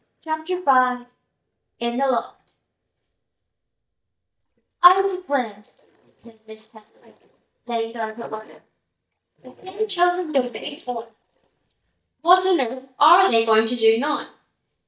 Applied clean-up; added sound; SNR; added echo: neural mask model DeepFilterNet 3.